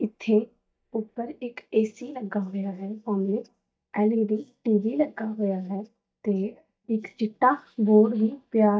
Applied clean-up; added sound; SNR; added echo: neural mask model DeepFilterNet 3.